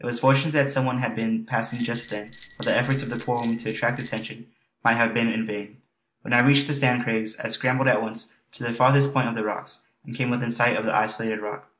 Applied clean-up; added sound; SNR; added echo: none; Bell; 13 dB; none.